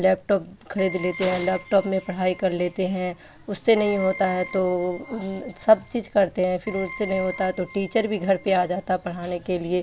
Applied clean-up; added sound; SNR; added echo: none; Keyboard (musical); 17 dB; none.